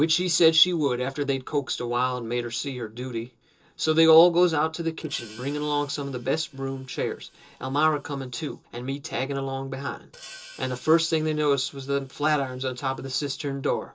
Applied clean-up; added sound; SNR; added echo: neural separator model SepFormer DNS4.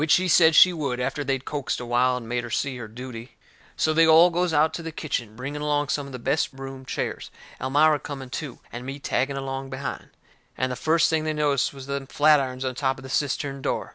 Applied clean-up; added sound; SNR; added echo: none; none; none; none.